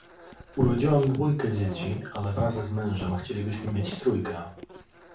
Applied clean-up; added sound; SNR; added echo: none; Insect; 14 dB; reverberation time 0.4 s.